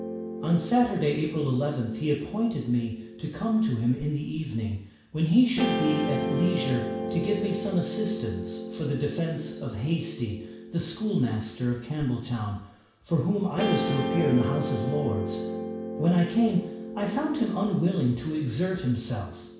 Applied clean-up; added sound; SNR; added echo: none; Guitar; 7 dB; reverberation time 0.7 s.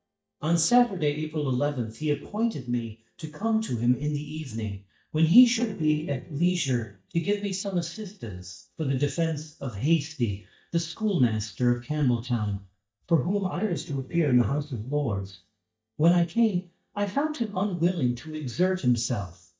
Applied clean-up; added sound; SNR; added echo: neural mask model DeepFilterNet 3.